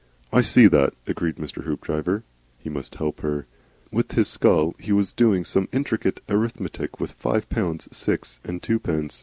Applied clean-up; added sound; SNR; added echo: none; none; none; none.